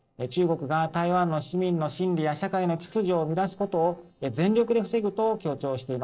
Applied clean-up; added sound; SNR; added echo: neural separator model SepFormer DNS4.